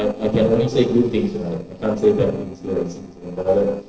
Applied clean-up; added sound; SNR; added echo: neural separator model SepFormer DNS4.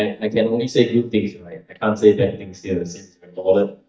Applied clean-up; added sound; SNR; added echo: neural mask model DeepFilterNet 3.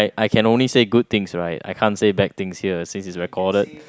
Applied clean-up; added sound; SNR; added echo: none; none; none; none.